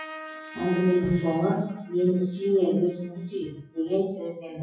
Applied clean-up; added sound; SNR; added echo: classical method WPE with log-MMSE.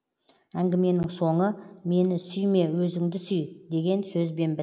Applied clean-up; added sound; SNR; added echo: none; none; none; none.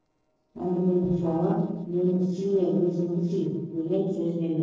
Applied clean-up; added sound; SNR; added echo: neural separator model SepFormer DNS4.